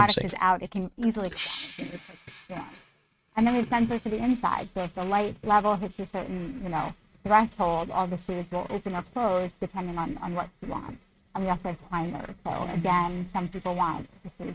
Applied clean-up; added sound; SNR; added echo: neural mask model RNNoise.